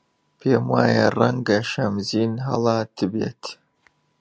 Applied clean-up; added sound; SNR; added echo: none; none; none; none.